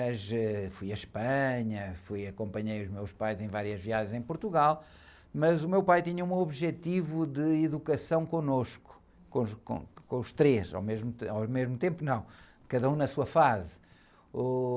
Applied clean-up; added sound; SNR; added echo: none; none; none; none.